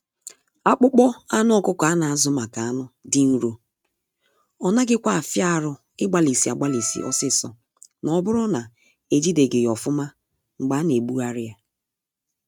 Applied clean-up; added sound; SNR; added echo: neural mask model RNNoise.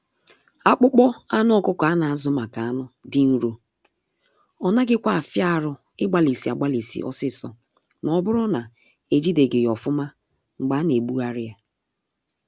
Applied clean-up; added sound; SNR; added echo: none; none; none; none.